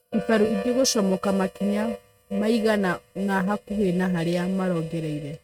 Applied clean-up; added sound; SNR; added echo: neural mask model RNNoise.